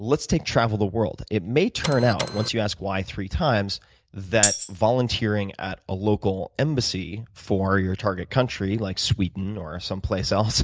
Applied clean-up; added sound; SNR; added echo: none; Tambourine + Printer; 4 dB; none.